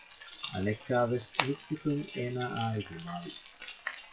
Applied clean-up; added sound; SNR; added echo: classical method WPE with log-MMSE.